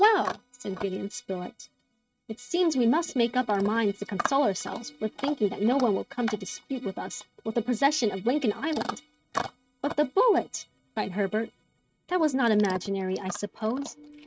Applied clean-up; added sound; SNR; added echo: neural mask model RNNoise.